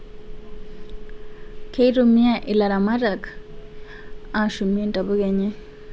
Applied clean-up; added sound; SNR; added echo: none; Telephone; 12 dB; none.